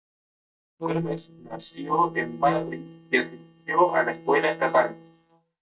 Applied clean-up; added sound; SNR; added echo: neural mask model DeepFilterNet 3.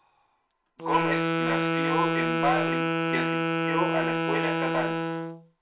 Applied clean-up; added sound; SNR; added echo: none; Wind instrument, woodwind instrument; -4 dB; reverberation time 0.3 s.